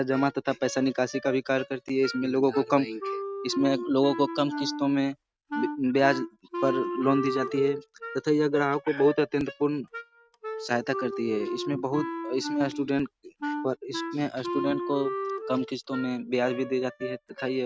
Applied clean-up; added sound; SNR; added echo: neural mask model RNNoise.